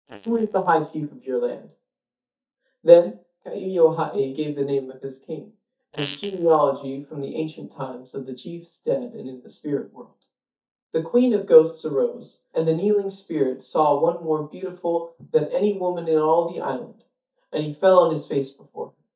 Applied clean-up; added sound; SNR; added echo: neural mask model DeepFilterNet 3.